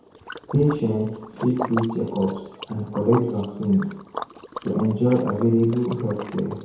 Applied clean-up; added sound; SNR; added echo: none; Liquid; 13 dB; reverberation time 0.9 s.